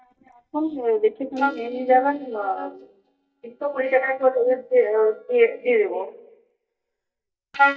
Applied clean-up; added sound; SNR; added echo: neural mask model DeepFilterNet 3.